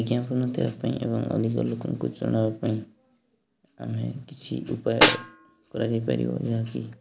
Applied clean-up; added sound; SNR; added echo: none; Snare drum; -3 dB; none.